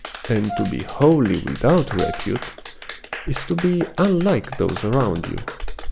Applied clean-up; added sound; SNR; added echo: none; Brass instrument + Clapping; 12 dB; none.